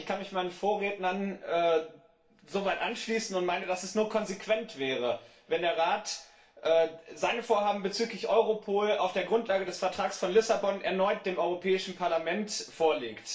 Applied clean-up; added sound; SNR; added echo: none; none; none; reverberation time 0.3 s.